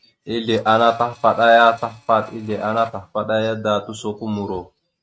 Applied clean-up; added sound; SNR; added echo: neural mask model RNNoise.